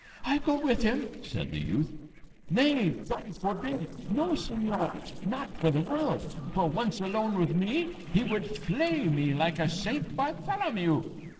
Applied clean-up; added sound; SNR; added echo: neural separator model SepFormer DNS4.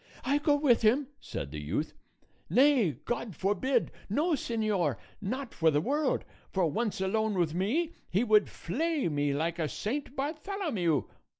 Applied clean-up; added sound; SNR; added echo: none; none; none; none.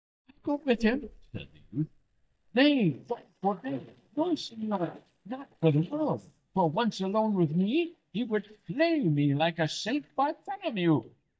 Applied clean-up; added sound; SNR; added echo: neural mask model DeepFilterNet 3.